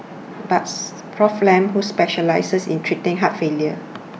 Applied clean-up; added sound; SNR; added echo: none; none; none; none.